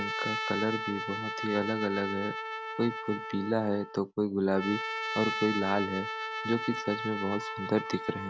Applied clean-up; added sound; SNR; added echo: none; Trumpet; 4 dB; none.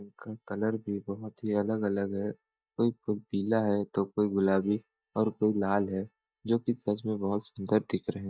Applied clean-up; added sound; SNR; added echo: neural mask model DeepFilterNet 3.